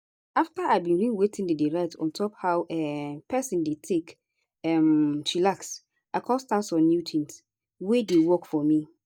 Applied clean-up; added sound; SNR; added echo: neural mask model DeepFilterNet 3.